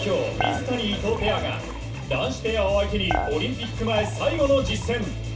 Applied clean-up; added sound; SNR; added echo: none; Dishes, pots, and pans / Chink, clink; 9 dB; reverberation time 0.2 s.